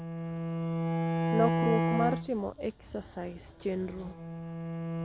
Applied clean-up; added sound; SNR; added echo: none; Bowed string instrument; -2 dB; none.